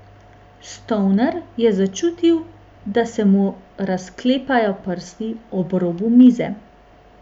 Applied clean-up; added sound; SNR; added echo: none; none; none; none.